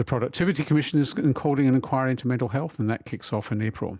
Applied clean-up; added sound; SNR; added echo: none; none; none; none.